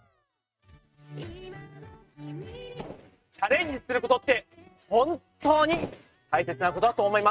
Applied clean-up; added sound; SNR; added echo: neural mask model RNNoise.